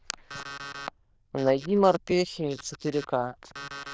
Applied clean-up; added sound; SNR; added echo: neural diffusion model UNIVERSE++.